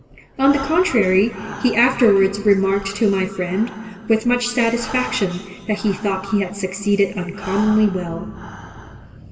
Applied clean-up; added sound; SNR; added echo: none; Breathing; 17 dB; reverberation time 1.8 s.